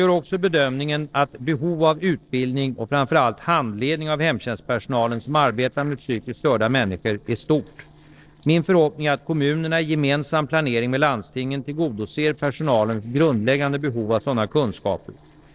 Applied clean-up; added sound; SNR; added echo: neural separator model SepFormer DNS4.